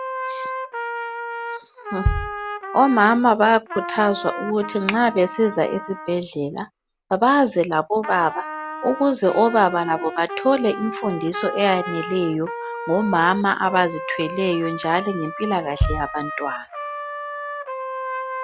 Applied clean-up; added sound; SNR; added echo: none; Bass drum + Trumpet; 8 dB; none.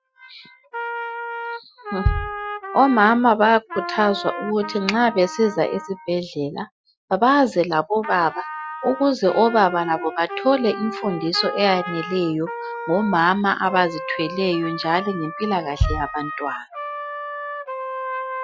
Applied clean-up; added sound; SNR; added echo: classical method Wiener filter.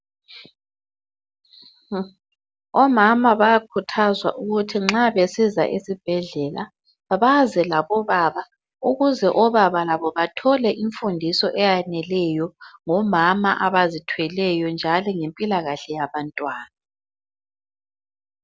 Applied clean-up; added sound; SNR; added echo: none; none; none; none.